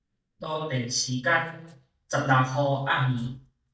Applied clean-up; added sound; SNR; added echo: neural mask model DeepFilterNet 3.